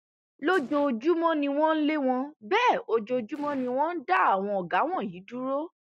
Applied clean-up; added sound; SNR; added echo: neural mask model RNNoise.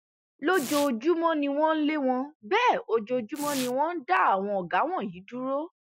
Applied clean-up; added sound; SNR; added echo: classical method Wiener filter.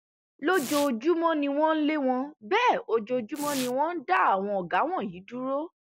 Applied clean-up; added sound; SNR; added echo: none; Domestic sounds, home sounds; 19 dB; none.